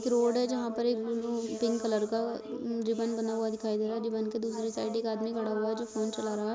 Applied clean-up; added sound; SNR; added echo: none; none; none; none.